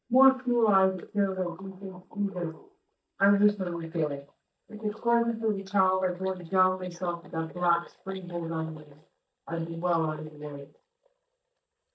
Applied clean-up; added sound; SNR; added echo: neural mask model DeepFilterNet 3.